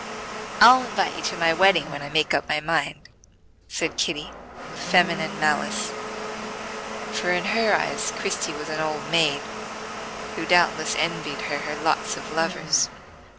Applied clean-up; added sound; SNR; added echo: none; Domestic sounds, home sounds; 8 dB; none.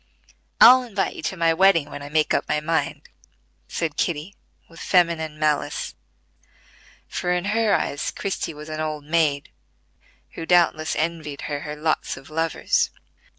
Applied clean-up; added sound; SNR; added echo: none; none; none; none.